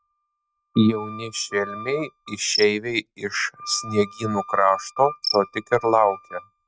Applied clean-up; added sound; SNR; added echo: neural mask model RNNoise.